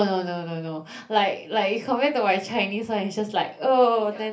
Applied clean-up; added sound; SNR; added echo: none; none; none; reverberation time 0.3 s.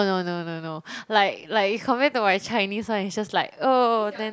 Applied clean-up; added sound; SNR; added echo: none; none; none; none.